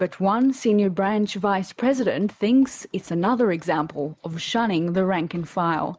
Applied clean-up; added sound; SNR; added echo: neural mask model Resemble Enhance denoiser.